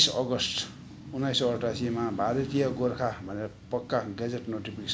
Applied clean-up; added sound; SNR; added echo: none; none; none; none.